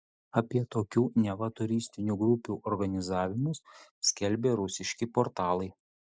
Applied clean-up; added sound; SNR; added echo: neural mask model Resemble Enhance denoiser.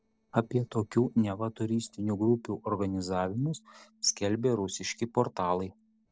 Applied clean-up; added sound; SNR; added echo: neural separator model SepFormer DNS4.